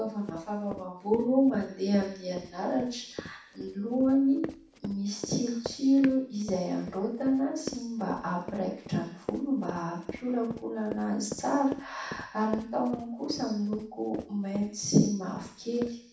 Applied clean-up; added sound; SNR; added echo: none; Run; 13 dB; reverberation time 0.7 s.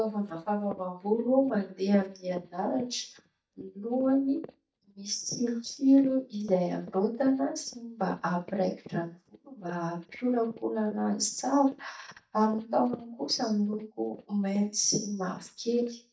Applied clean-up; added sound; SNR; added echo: neural mask model DeepFilterNet 3.